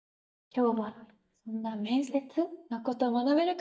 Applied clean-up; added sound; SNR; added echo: neural mask model DeepFilterNet 3.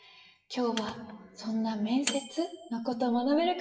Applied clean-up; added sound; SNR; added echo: classical method WPE with log-MMSE.